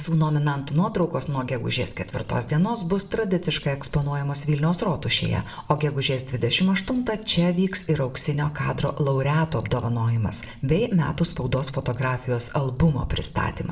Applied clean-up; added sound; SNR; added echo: none; none; none; reverberation time 0.5 s.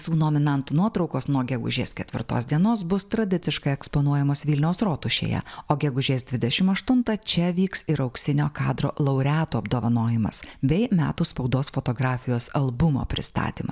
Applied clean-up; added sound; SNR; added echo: none; none; none; none.